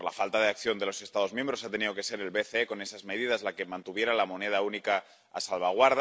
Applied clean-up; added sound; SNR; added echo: none; none; none; none.